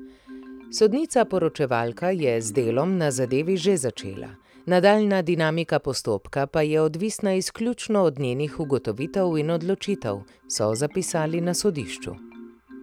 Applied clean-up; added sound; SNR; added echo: none; Marimba, xylophone; 20 dB; none.